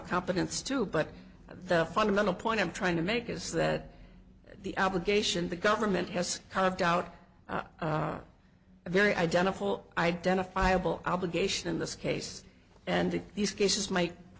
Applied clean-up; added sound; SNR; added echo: none; none; none; none.